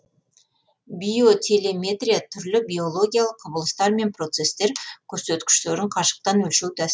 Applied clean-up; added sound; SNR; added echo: none; none; none; none.